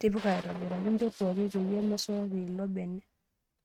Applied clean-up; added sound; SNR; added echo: neural mask model RNNoise.